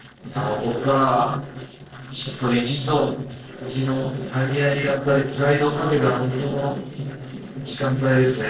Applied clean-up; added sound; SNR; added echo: neural separator model SepFormer DNS4.